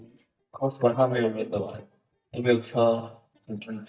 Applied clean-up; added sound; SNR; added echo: neural mask model DeepFilterNet 3.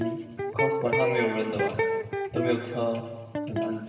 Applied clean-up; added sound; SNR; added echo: none; Electric guitar; -1 dB; reverberation time 1.3 s.